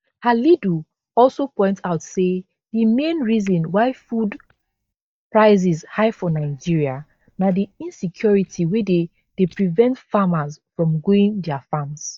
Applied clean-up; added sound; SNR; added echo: neural mask model DeepFilterNet 3.